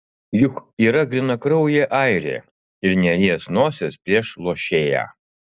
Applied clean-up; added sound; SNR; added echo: none; none; none; none.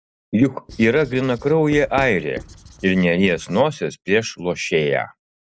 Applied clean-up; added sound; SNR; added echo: none; Writing; 18 dB; none.